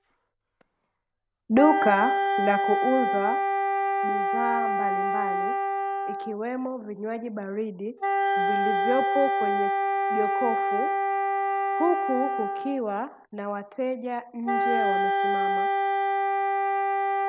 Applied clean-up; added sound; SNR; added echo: none; Wind instrument, woodwind instrument; -3 dB; none.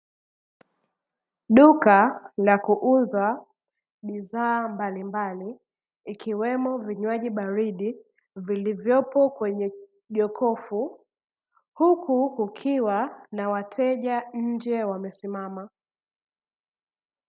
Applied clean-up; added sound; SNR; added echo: none; none; none; none.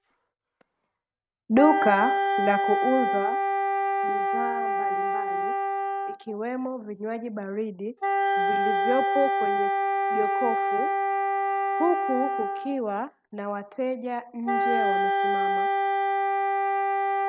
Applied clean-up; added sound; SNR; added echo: neural mask model RNNoise.